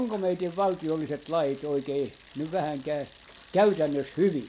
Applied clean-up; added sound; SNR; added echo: none; Bicycle; 14 dB; none.